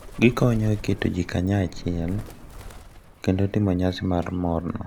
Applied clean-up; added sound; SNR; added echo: none; Bird; 15 dB; none.